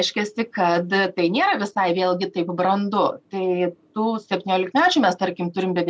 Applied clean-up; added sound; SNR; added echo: none; none; none; none.